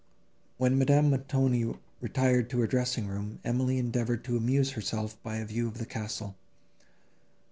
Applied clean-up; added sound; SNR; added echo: none; none; none; none.